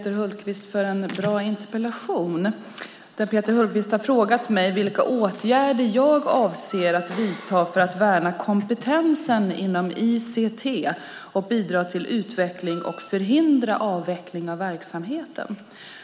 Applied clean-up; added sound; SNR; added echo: none; Wind instrument, woodwind instrument; 20 dB; none.